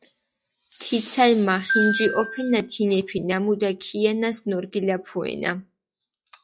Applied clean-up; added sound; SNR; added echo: classical method log-MMSE.